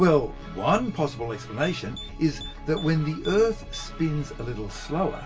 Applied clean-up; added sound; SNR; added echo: none; Typing; 20 dB; reverberation time 0.2 s.